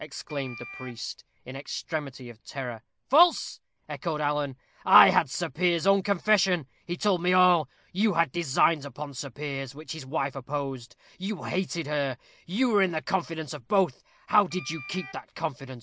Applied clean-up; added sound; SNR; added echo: none; Wind instrument, woodwind instrument; 17 dB; none.